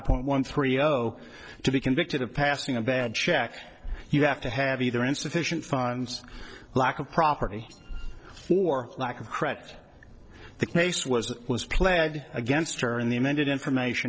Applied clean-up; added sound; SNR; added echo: neural separator model SepFormer DNS4.